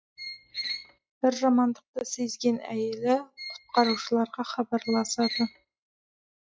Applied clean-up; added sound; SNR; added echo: classical method log-MMSE.